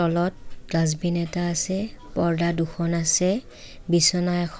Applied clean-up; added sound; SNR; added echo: none; none; none; none.